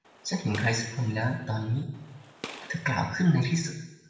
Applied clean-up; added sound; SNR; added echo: none; Gunshot, gunfire; 17 dB; reverberation time 1.0 s.